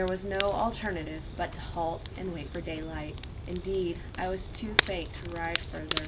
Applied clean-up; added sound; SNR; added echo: none; Crackle; 0 dB; none.